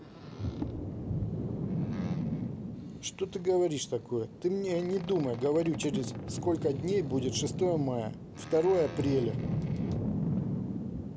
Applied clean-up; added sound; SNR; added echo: none; Boat, Water vehicle; 3 dB; none.